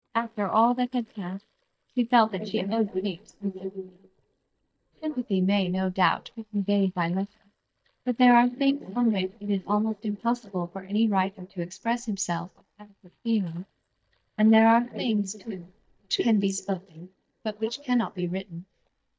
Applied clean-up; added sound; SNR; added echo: neural mask model DeepFilterNet 3.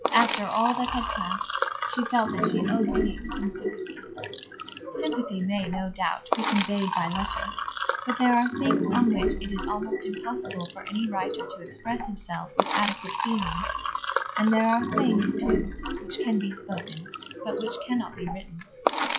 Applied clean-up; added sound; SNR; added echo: classical method WPE with log-MMSE.